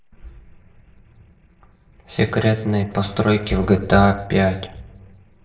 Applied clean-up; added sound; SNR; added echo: neural separator model SepFormer DNS4.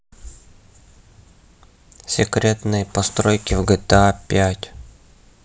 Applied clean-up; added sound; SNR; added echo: none; none; none; none.